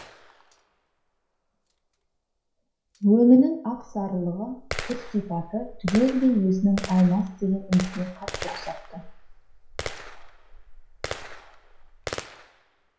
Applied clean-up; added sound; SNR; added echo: none; Gunshot, gunfire; 13 dB; reverberation time 0.5 s.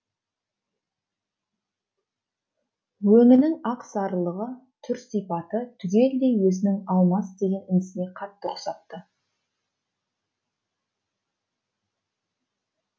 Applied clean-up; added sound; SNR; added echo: none; none; none; none.